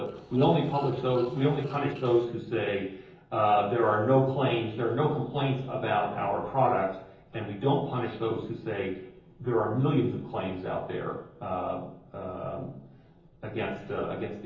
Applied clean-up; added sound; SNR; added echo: neural separator model SepFormer DNS4.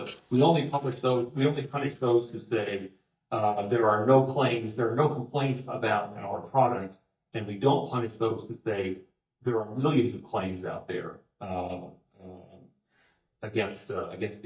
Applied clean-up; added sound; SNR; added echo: neural mask model DeepFilterNet 3.